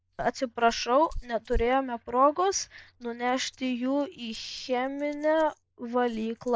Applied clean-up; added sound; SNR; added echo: neural mask model Resemble Enhance denoiser.